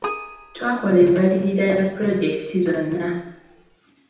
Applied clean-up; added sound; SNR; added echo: none; Keyboard (musical); 16 dB; reverberation time 0.9 s.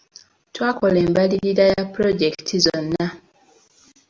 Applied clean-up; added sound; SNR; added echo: none; none; none; none.